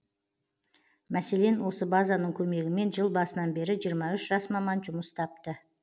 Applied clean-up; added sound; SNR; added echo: none; none; none; none.